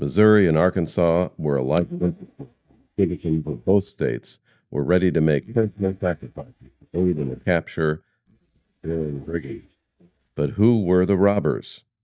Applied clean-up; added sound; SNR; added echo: neural mask model DeepFilterNet 3.